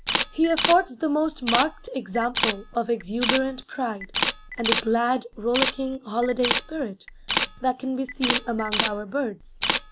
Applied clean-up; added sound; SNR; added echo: none; Camera; 3 dB; none.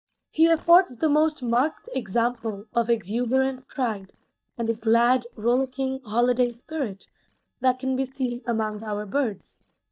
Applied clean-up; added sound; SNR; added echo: neural mask model DeepFilterNet 3.